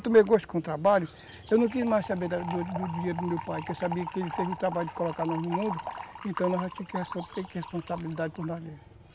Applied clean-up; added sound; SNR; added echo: none; Fill (with liquid) / Trickle, dribble; 11 dB; none.